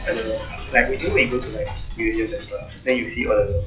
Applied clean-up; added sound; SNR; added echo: classical method WPE with log-MMSE.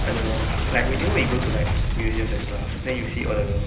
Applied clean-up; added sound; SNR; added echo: none; Boom; -4 dB; reverberation time 1.4 s.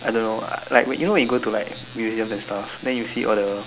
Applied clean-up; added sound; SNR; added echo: none; none; none; none.